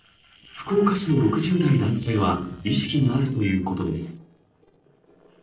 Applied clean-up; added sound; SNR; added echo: neural separator model SepFormer DNS4.